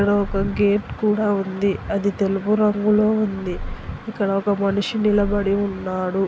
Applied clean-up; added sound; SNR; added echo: none; Purr; 13 dB; none.